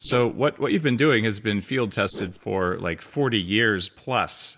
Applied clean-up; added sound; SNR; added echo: neural mask model Resemble Enhance denoiser.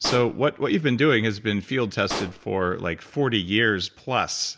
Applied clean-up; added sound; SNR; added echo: none; Explosion; 14 dB; none.